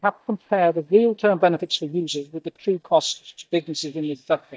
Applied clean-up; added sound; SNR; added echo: neural mask model DeepFilterNet 3.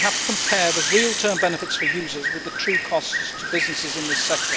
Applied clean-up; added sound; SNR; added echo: none; Bird + Rattle; -1 dB; none.